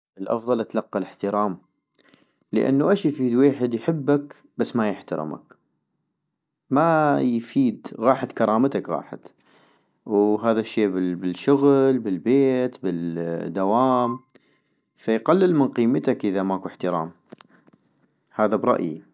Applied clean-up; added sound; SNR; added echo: neural mask model DeepFilterNet 3.